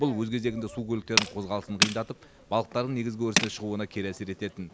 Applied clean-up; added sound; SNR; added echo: none; Tools; 1 dB; none.